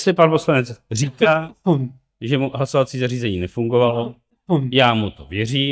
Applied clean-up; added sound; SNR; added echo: neural mask model DeepFilterNet 3.